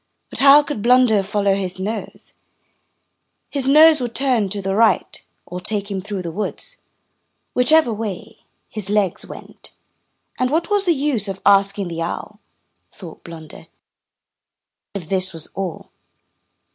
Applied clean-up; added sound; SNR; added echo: none; none; none; none.